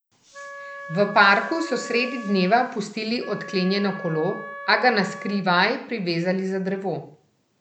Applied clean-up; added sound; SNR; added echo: none; Wind instrument, woodwind instrument; 14 dB; none.